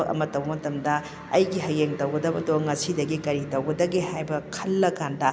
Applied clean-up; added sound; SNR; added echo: none; none; none; none.